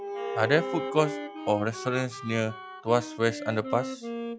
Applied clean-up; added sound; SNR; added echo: classical method log-MMSE.